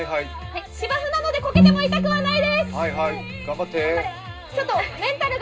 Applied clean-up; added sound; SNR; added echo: none; Bowed string instrument; -3 dB; reverberation time 0.2 s.